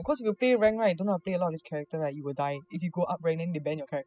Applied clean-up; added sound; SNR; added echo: classical method spectral subtraction.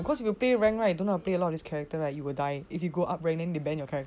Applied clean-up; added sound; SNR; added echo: none; none; none; none.